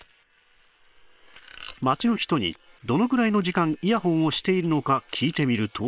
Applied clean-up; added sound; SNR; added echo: neural separator model SepFormer WHAM!.